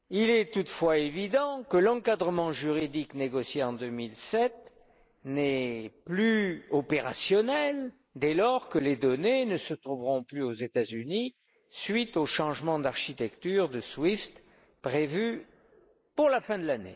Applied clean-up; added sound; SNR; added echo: neural mask model Resemble Enhance denoiser.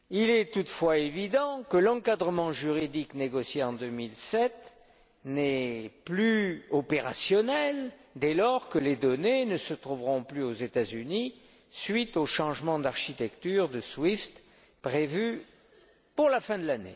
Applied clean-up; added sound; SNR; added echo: none; none; none; none.